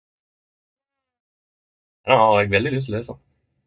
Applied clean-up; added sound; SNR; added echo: neural mask model DeepFilterNet 3.